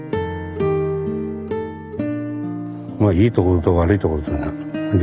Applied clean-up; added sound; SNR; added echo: none; Bowed string instrument; 17 dB; none.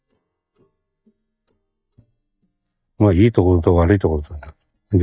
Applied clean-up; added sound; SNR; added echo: neural mask model DeepFilterNet 3.